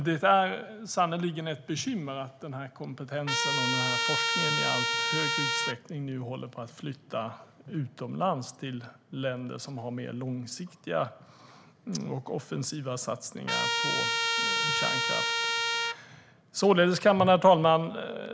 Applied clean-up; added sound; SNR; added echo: none; Trumpet; -1 dB; none.